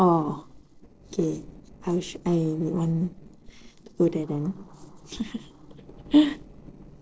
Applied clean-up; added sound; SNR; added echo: neural separator model SepFormer DNS4.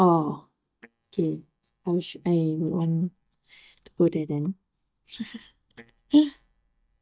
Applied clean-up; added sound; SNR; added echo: neural mask model DeepFilterNet 3.